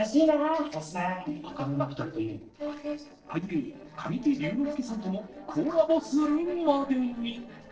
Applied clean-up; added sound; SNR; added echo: neural separator model SepFormer DNS4.